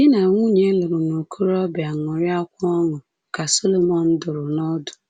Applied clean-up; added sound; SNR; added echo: none; none; none; none.